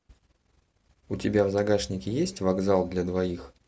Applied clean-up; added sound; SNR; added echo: none; none; none; none.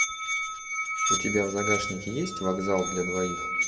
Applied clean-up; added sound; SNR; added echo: none; Musical instrument; 0 dB; reverberation time 1.5 s.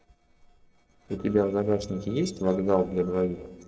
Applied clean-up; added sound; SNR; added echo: neural separator model SepFormer DNS4.